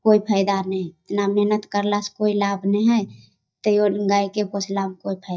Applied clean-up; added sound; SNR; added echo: neural mask model DeepFilterNet 3.